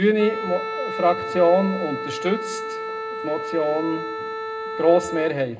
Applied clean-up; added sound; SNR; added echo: none; Wind instrument, woodwind instrument; 7 dB; reverberation time 0.2 s.